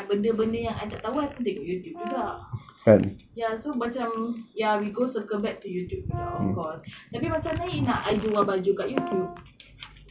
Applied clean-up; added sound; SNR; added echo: none; Brass instrument; 12 dB; none.